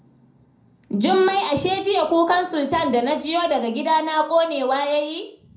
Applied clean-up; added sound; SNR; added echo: none; none; none; reverberation time 0.5 s.